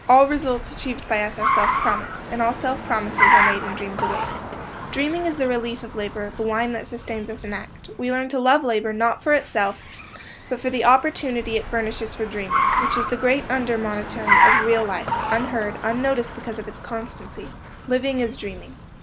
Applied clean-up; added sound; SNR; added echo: none; Car; 2 dB; none.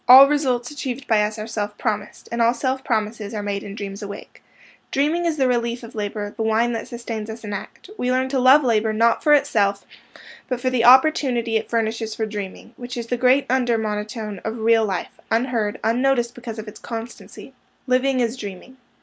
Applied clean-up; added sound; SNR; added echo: none; none; none; none.